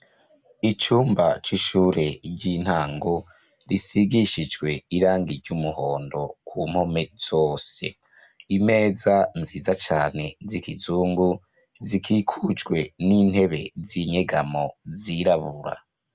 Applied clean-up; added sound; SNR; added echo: none; none; none; none.